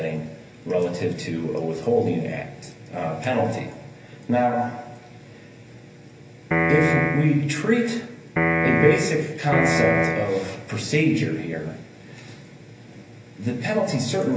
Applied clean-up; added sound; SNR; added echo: none; Piano; -3 dB; reverberation time 0.3 s.